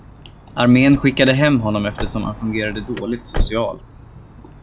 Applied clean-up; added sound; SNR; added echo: none; Car; 9 dB; none.